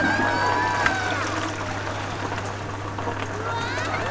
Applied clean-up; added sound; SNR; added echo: none; Rain + Toilet flush; -1 dB; none.